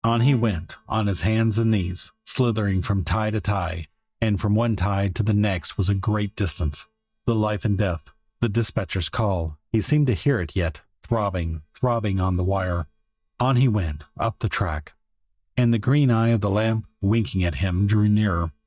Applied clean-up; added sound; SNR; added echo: neural mask model DeepFilterNet 3.